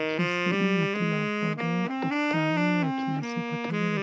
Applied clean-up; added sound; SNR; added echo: none; Wind instrument, woodwind instrument; -3 dB; none.